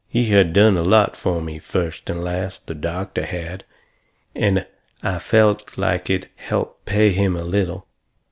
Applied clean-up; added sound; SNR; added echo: none; none; none; none.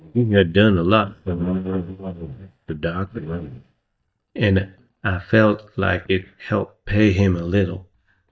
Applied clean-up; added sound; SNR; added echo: neural mask model DeepFilterNet 3.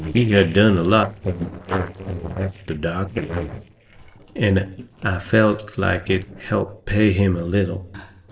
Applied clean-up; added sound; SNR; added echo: neural separator model SepFormer DNS4.